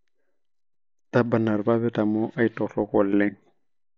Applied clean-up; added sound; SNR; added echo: none; none; none; none.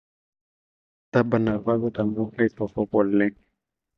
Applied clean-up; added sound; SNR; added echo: neural mask model DeepFilterNet 3.